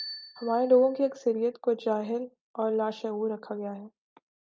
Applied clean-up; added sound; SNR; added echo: neural mask model RNNoise.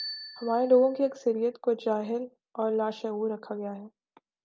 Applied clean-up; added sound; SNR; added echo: none; Bicycle bell; 20 dB; none.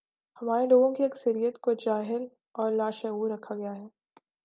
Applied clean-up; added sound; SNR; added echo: none; none; none; none.